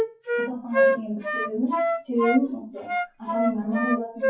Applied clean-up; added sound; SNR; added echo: classical method WPE with log-MMSE.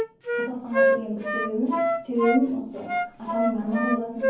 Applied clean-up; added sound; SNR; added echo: none; Wind instrument, woodwind instrument; -1 dB; reverberation time 0.7 s.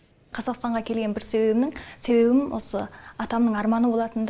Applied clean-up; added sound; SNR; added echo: none; none; none; none.